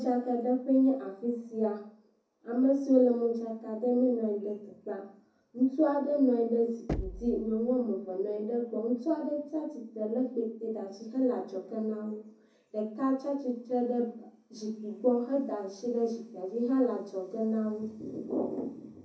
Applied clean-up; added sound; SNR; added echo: none; Knock; 10 dB; reverberation time 0.6 s.